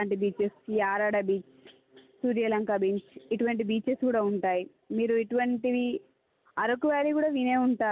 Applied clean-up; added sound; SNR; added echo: none; none; none; none.